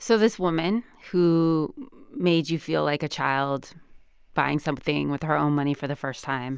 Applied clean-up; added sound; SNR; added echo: none; none; none; none.